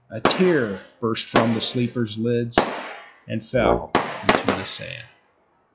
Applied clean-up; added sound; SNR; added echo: classical method log-MMSE.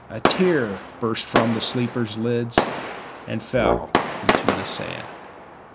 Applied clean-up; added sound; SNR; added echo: none; Brass instrument + Fireworks; 0 dB; none.